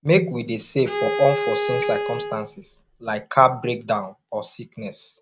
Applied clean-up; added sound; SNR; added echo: none; Bowed string instrument; 5 dB; none.